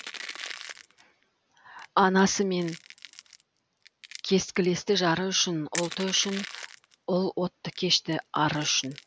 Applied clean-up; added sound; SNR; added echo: none; Crushing; 15 dB; none.